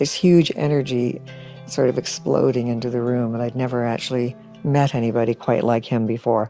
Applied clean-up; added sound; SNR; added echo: none; none; none; none.